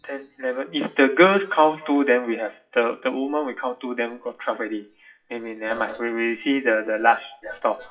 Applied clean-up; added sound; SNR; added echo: classical method WPE with log-MMSE.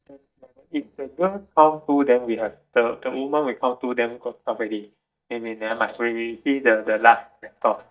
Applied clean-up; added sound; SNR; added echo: neural mask model DeepFilterNet 3.